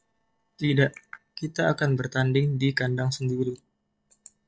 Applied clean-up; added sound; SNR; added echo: neural separator model SepFormer DNS4.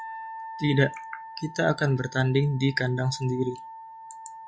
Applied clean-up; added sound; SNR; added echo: none; Wind instrument, woodwind instrument; 14 dB; none.